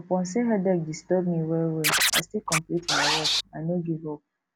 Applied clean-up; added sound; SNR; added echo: none; Scratching (performance technique); 0 dB; none.